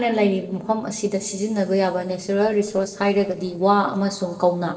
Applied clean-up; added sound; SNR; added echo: neural separator model SepFormer DNS4.